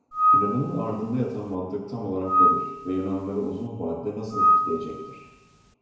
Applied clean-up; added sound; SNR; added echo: none; Screech / Glass; -5 dB; reverberation time 1.0 s.